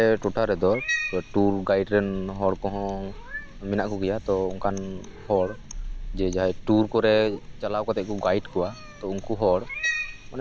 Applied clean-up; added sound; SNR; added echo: none; Cat; 10 dB; none.